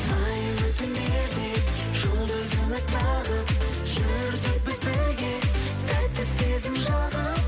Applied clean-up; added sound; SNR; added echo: none; none; none; none.